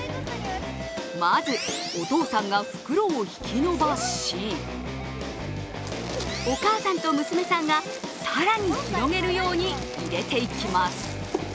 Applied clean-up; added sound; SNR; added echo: none; none; none; none.